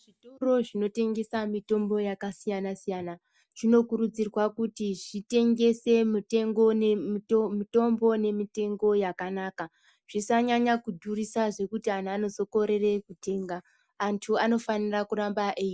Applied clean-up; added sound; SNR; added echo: none; none; none; none.